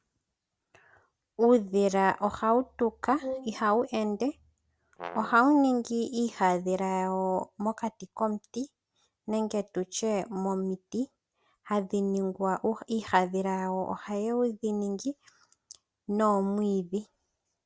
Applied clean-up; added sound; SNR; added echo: none; Brass instrument + Brass instrument; 13 dB; none.